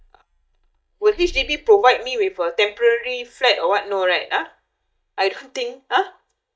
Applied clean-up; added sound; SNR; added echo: neural mask model DeepFilterNet 3.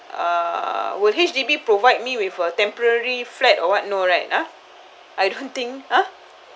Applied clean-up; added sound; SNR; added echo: none; none; none; none.